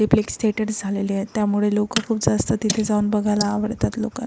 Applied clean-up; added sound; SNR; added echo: neural mask model Resemble Enhance denoiser.